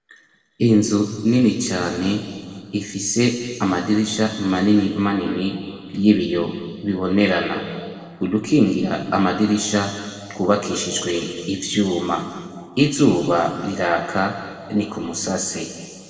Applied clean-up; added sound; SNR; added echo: neural separator model SepFormer DNS4.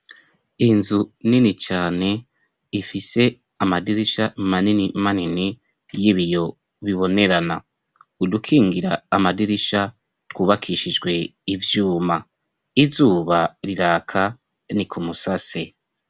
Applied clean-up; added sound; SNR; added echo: none; none; none; none.